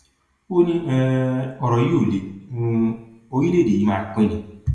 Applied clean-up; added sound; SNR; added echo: none; none; none; reverberation time 0.7 s.